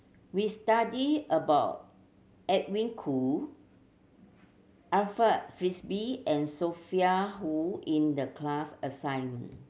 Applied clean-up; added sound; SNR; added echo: none; none; none; none.